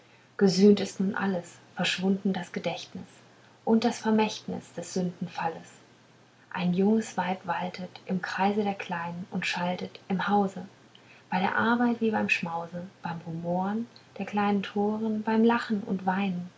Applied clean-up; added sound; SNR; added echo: none; none; none; none.